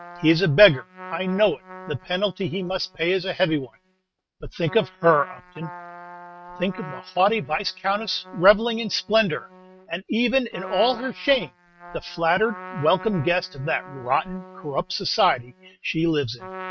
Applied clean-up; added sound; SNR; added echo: neural mask model RNNoise.